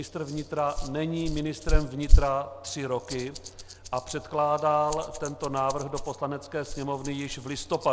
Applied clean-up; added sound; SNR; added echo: none; Rattle; -1 dB; none.